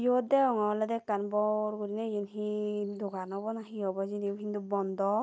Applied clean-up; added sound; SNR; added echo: none; none; none; none.